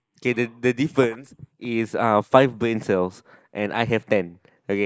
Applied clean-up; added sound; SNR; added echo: neural mask model Resemble Enhance denoiser.